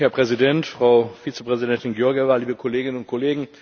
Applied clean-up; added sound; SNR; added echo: none; none; none; none.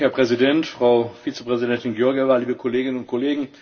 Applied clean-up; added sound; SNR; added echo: none; none; none; reverberation time 0.2 s.